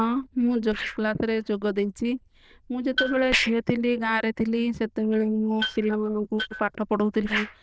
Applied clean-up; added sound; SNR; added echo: neural diffusion model UNIVERSE++.